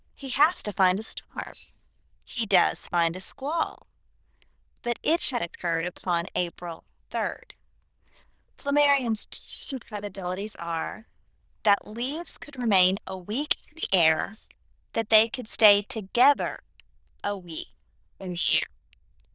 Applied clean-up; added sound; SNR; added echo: neural diffusion model UNIVERSE++.